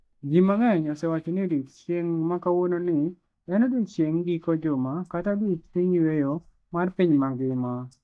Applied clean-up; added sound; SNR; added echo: neural mask model DeepFilterNet 3.